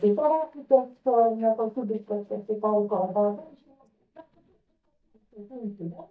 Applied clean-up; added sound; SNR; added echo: neural mask model DeepFilterNet 3.